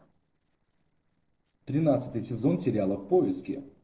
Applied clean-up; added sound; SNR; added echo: neural separator model SepFormer DNS4.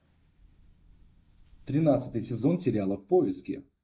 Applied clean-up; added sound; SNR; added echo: neural mask model DeepFilterNet 3.